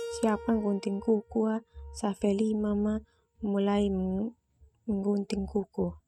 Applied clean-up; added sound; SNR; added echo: neural mask model RNNoise.